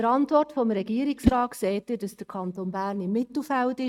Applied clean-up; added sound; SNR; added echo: neural mask model RNNoise.